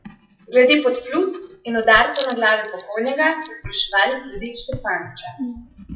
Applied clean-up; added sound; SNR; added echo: classical method WPE with log-MMSE.